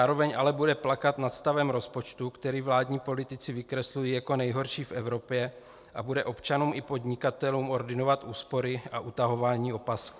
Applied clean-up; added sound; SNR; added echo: none; none; none; none.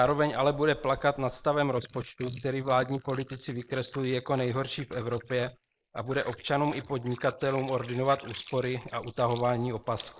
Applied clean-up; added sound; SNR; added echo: neural mask model Resemble Enhance denoiser.